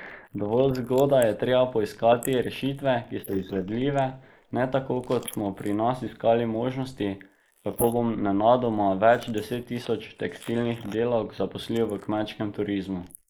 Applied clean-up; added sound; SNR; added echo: neural mask model Resemble Enhance denoiser.